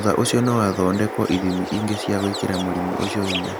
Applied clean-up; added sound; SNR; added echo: none; Chirp, tweet; 7 dB; none.